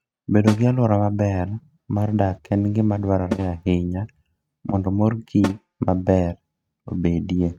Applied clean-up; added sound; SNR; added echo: neural mask model RNNoise.